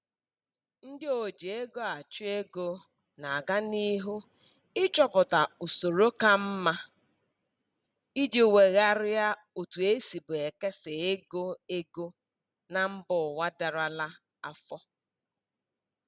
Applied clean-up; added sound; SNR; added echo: none; none; none; none.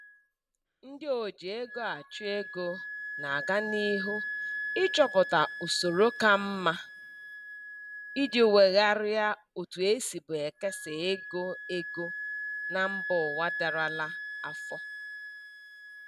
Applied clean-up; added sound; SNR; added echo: none; Wind instrument, woodwind instrument; 9 dB; none.